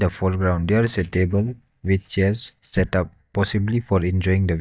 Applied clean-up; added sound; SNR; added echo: neural mask model DeepFilterNet 3.